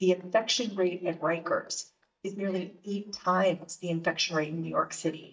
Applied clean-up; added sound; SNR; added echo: neural mask model DeepFilterNet 3.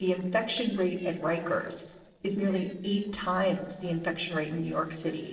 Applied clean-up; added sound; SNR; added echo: neural separator model SepFormer DNS4.